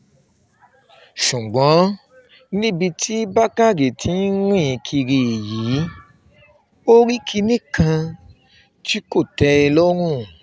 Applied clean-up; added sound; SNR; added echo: none; none; none; none.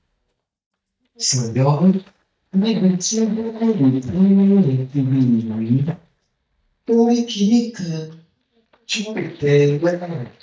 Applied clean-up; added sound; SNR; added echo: neural mask model DeepFilterNet 3.